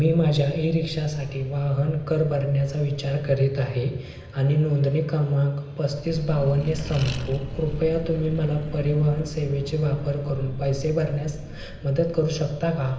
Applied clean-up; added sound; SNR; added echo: none; Accelerating, revving, vroom; 13 dB; reverberation time 0.9 s.